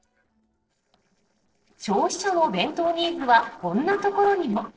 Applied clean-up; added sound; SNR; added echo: neural separator model SepFormer DNS4.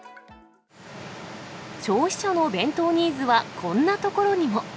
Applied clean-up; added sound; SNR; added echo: none; none; none; none.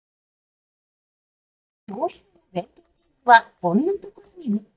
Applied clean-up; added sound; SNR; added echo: neural mask model DeepFilterNet 3.